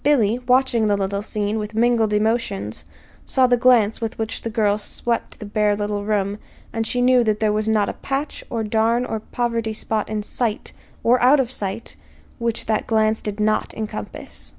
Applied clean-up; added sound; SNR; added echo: none; none; none; none.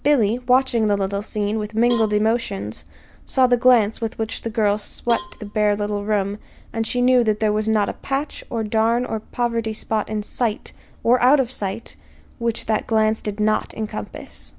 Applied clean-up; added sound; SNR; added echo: none; Cowbell; 19 dB; none.